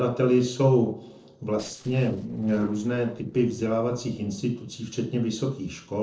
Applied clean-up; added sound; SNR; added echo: neural separator model SepFormer DNS4.